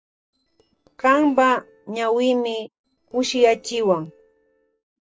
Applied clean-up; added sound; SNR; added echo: neural separator model SepFormer DNS4.